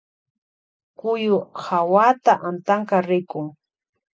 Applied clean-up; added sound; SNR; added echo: none; none; none; none.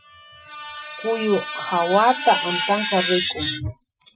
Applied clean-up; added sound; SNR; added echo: classical method Wiener filter.